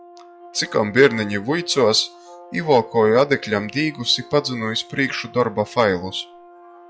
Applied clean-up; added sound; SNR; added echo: classical method log-MMSE.